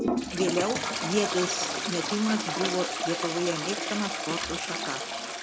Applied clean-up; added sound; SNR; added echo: none; Toilet flush; 0 dB; none.